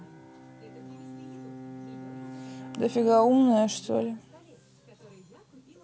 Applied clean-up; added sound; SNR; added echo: none; Bowed string instrument; 16 dB; none.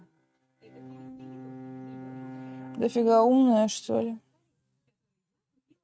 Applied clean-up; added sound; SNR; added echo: neural mask model RNNoise.